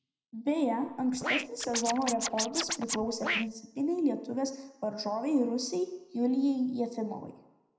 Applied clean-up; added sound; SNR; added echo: none; Scratching (performance technique); 3 dB; reverberation time 0.8 s.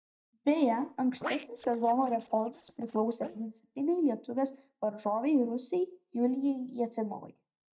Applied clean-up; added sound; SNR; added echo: neural mask model DeepFilterNet 3.